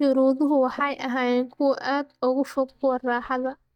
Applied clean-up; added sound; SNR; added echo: neural mask model DeepFilterNet 3.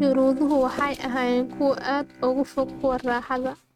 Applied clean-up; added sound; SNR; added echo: neural mask model RNNoise.